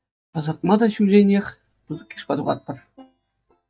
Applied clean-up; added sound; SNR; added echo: neural mask model DeepFilterNet 3.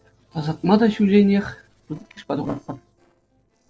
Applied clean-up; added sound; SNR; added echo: neural separator model SepFormer DNS4.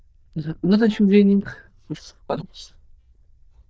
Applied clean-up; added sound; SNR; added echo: neural diffusion model UNIVERSE++.